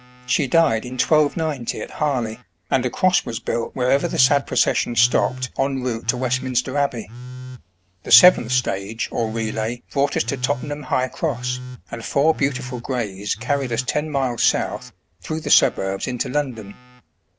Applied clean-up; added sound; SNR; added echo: none; Telephone; 15 dB; none.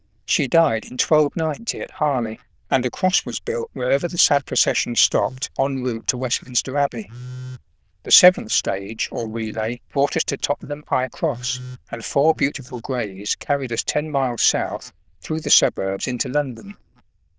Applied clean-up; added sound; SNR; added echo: neural diffusion model UNIVERSE++.